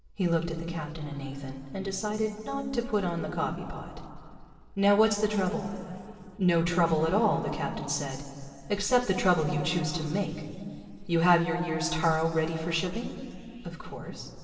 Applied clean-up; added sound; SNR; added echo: none; none; none; reverberation time 2.7 s.